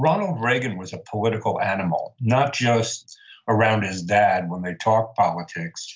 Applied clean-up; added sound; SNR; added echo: none; none; none; none.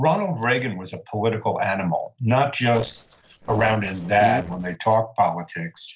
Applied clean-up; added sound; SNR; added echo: neural separator model SepFormer DNS4.